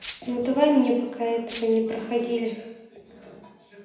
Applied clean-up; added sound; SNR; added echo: none; Rattle (instrument); 15 dB; reverberation time 0.9 s.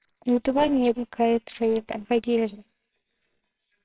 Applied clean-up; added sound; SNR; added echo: neural separator model SepFormer WHAMR!.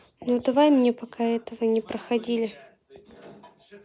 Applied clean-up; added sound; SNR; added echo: none; none; none; none.